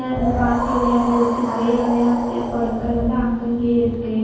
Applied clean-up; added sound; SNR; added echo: none; Wind; 7 dB; reverberation time 1.3 s.